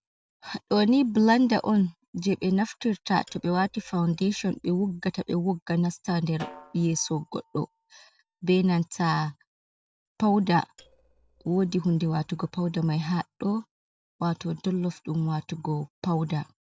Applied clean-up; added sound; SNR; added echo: neural separator model SepFormer DNS4.